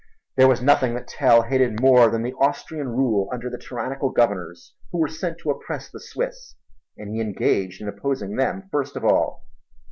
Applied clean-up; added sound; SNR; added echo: none; none; none; none.